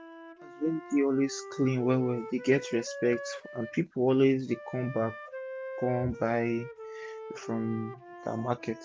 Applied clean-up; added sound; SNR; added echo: none; Wind instrument, woodwind instrument; 12 dB; none.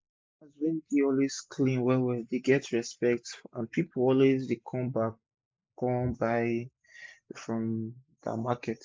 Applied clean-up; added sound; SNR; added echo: neural mask model Resemble Enhance denoiser.